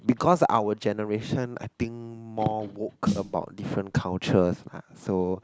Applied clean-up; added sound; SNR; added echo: none; Snare drum; 8 dB; none.